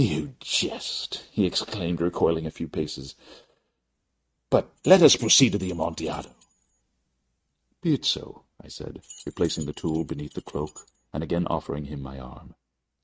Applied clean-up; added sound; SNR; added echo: neural mask model RNNoise.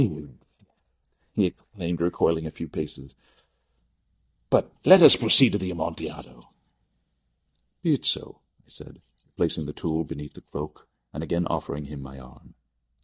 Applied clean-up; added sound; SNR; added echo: neural mask model DeepFilterNet 3.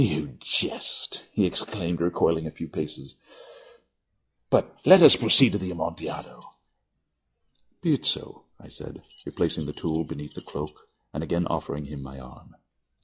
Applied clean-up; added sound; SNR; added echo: classical method log-MMSE.